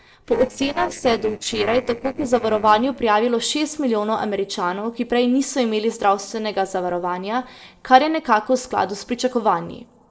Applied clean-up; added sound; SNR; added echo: neural separator model SepFormer DNS4.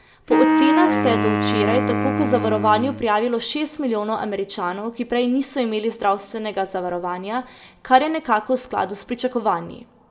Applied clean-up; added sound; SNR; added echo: none; Wind instrument, woodwind instrument; -2 dB; reverberation time 0.9 s.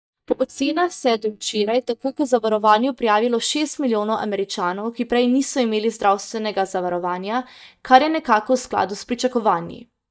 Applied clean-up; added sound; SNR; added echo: neural mask model DeepFilterNet 3.